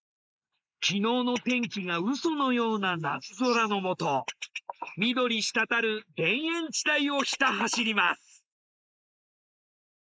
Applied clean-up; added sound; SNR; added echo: neural mask model Resemble Enhance denoiser.